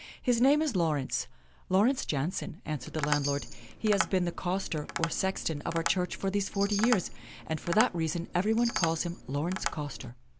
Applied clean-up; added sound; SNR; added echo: none; Tap + Chime; 8 dB; none.